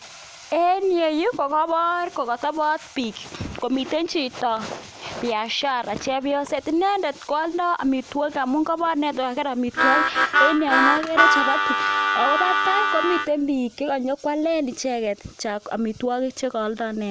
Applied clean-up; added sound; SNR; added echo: none; Harmonica; -4 dB; none.